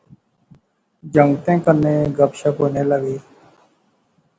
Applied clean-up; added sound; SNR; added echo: none; none; none; none.